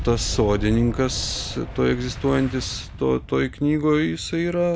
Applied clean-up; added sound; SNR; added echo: none; Boom; 10 dB; none.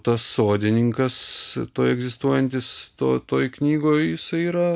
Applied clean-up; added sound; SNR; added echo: none; none; none; none.